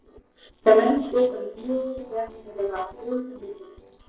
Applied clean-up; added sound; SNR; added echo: neural separator model SepFormer DNS4.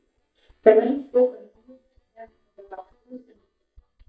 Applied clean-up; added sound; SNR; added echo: neural mask model DeepFilterNet 3.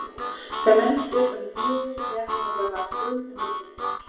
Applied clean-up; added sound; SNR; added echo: none; Harmonica; 5 dB; reverberation time 2.2 s.